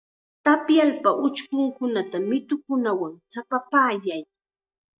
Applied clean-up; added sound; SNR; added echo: neural mask model DeepFilterNet 3.